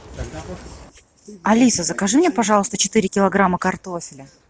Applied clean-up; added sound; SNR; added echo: none; none; none; none.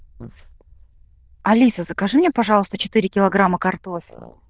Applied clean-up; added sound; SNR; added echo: neural diffusion model UNIVERSE++.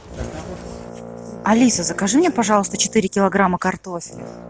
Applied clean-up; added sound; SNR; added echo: none; Brass instrument; 16 dB; none.